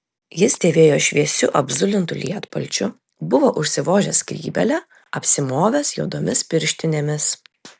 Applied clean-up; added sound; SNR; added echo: none; none; none; none.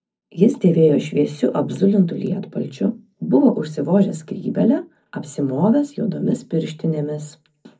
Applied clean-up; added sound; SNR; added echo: none; none; none; reverberation time 0.4 s.